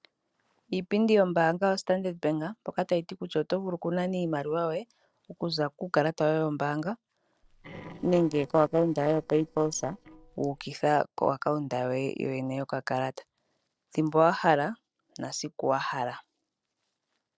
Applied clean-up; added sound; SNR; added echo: neural separator model SepFormer DNS4.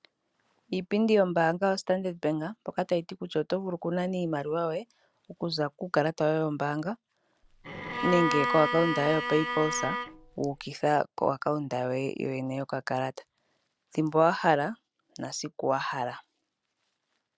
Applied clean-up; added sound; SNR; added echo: none; Bowed string instrument; 3 dB; none.